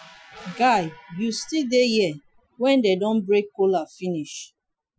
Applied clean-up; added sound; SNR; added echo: classical method Wiener filter.